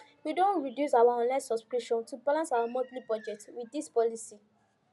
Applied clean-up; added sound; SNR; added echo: none; none; none; none.